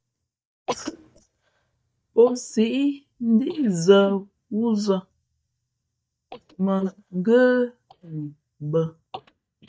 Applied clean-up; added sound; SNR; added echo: neural mask model DeepFilterNet 3.